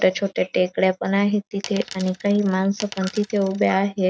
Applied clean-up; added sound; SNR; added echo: none; Coin (dropping); 18 dB; none.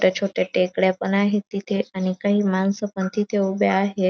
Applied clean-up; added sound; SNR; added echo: none; none; none; none.